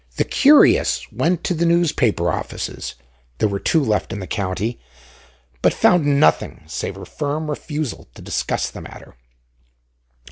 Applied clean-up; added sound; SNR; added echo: none; none; none; none.